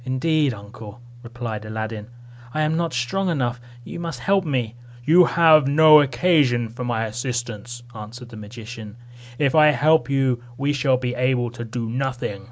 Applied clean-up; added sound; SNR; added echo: none; none; none; none.